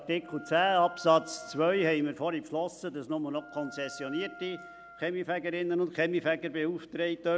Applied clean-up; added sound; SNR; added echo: none; Wind instrument, woodwind instrument; 18 dB; none.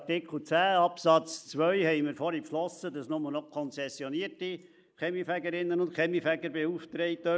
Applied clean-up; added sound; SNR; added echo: neural mask model Resemble Enhance denoiser.